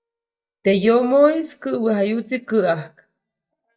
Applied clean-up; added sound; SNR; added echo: neural mask model DeepFilterNet 3.